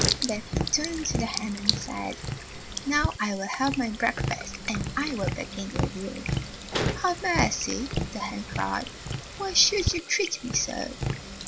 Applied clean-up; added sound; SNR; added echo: none; Tap + Sink (filling or washing) / Water tap, faucet; 2 dB; none.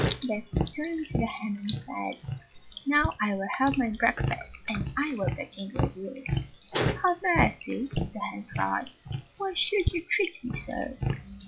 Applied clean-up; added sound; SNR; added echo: classical method log-MMSE.